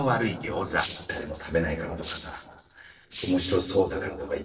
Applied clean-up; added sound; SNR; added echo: neural separator model SepFormer DNS4.